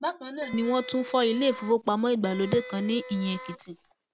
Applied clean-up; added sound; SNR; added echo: none; Wind instrument, woodwind instrument; 15 dB; none.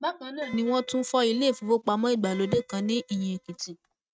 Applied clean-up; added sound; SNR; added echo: neural mask model RNNoise.